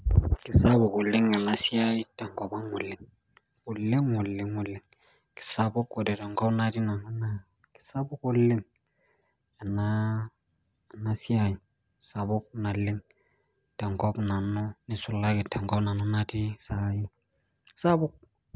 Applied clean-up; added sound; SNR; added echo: none; none; none; none.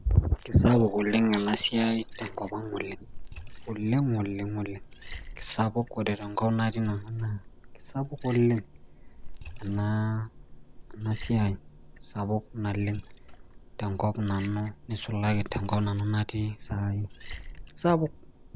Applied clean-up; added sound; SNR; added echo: none; Liquid; 14 dB; none.